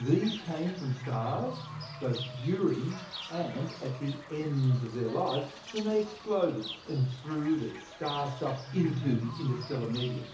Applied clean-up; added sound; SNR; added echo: none; Bird / Fowl; 10 dB; reverberation time 0.7 s.